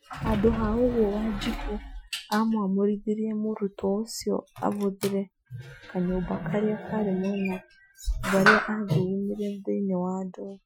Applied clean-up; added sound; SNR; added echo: classical method Wiener filter.